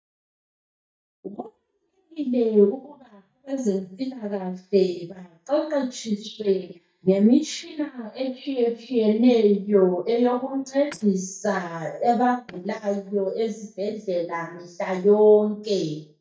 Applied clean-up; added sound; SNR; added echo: neural mask model DeepFilterNet 3.